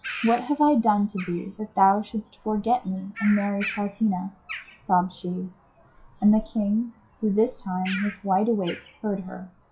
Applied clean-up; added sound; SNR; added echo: classical method WPE with log-MMSE.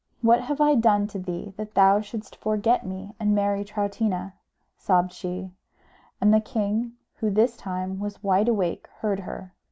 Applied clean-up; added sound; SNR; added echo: none; none; none; none.